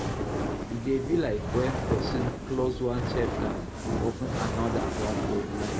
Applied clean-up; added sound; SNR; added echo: none; Fire; 0 dB; reverberation time 0.5 s.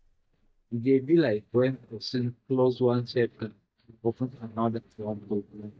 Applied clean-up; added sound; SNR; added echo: neural mask model DeepFilterNet 3.